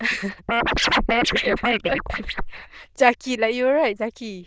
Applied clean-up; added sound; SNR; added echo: neural diffusion model UNIVERSE++.